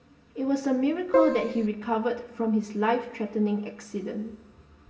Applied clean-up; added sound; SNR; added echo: none; Keyboard (musical); -3 dB; reverberation time 1.1 s.